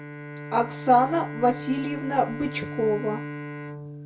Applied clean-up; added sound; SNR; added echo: none; Bowed string instrument; 10 dB; reverberation time 0.2 s.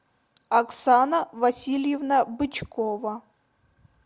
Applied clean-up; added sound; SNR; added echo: none; none; none; none.